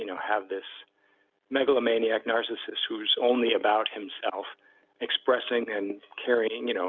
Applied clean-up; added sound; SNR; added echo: none; none; none; none.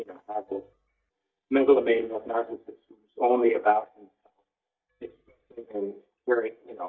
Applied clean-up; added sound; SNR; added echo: neural mask model DeepFilterNet 3.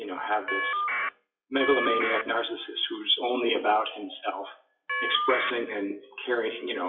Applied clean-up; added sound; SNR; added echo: classical method WPE with log-MMSE.